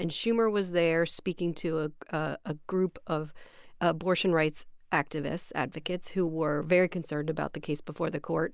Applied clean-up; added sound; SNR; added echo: none; none; none; none.